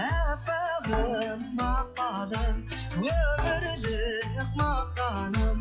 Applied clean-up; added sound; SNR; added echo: classical method log-MMSE.